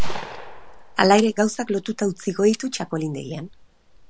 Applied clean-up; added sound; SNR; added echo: none; Gunshot, gunfire; 6 dB; none.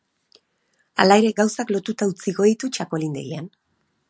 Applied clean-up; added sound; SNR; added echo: none; none; none; none.